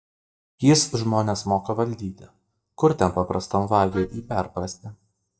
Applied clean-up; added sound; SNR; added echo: neural mask model DeepFilterNet 3.